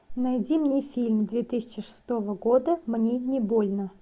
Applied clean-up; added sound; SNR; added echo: none; none; none; none.